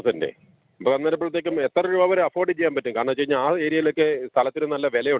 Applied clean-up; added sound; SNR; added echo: none; none; none; none.